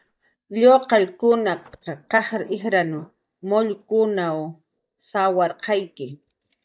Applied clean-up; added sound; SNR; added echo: neural mask model DeepFilterNet 3.